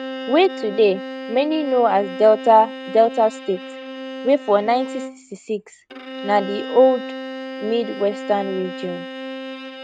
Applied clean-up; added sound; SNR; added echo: neural mask model RNNoise.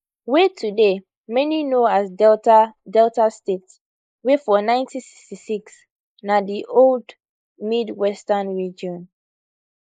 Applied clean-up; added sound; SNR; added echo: neural mask model Resemble Enhance denoiser.